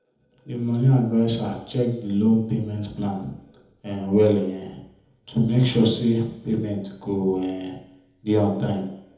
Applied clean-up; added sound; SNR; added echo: none; none; none; reverberation time 1.0 s.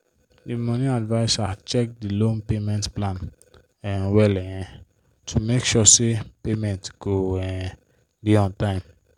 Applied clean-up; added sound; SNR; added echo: none; none; none; none.